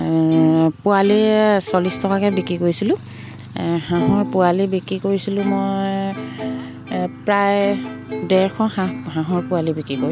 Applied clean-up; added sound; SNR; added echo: none; Plucked string instrument; 11 dB; none.